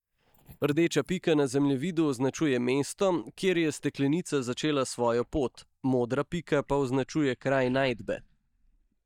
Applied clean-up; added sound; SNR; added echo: neural mask model DeepFilterNet 3.